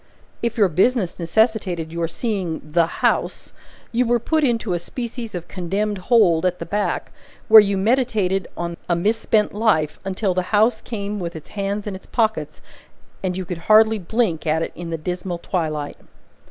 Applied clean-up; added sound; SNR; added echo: none; none; none; none.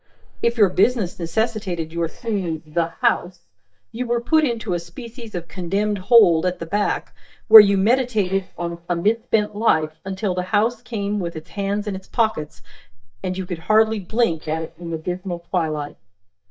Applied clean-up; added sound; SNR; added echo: neural mask model DeepFilterNet 3.